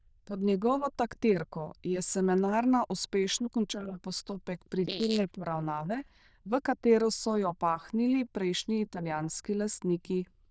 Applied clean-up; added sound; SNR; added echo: neural diffusion model UNIVERSE++.